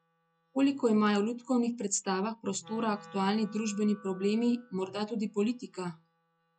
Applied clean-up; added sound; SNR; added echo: classical method log-MMSE.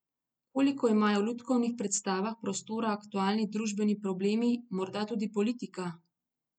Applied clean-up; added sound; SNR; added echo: none; none; none; none.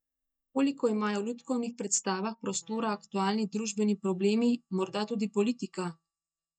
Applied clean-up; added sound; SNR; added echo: neural mask model DeepFilterNet 3.